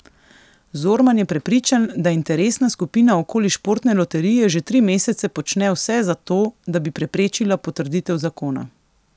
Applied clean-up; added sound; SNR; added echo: none; none; none; none.